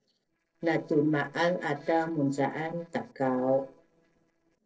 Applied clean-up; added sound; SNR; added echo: neural separator model SepFormer DNS4.